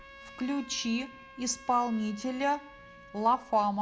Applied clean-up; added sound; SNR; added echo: none; Trumpet; 20 dB; none.